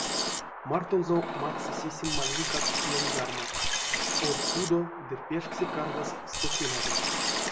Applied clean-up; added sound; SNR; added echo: none; Liquid; -2 dB; reverberation time 0.3 s.